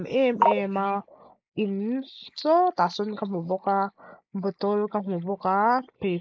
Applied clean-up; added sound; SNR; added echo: neural mask model Resemble Enhance denoiser.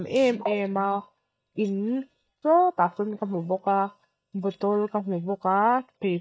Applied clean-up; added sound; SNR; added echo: neural mask model DeepFilterNet 3.